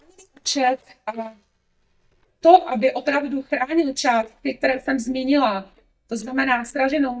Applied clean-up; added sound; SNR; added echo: neural mask model DeepFilterNet 3.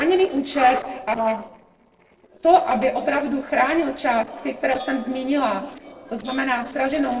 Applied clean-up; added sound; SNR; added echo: neural separator model SepFormer DNS4.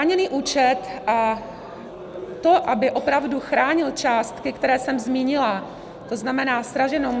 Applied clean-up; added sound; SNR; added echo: none; none; none; none.